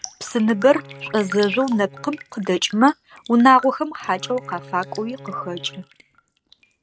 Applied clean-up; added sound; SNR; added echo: neural mask model RNNoise.